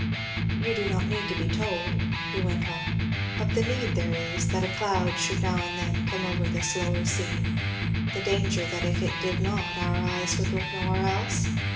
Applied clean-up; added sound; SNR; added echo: none; Electric guitar; -5 dB; reverberation time 0.7 s.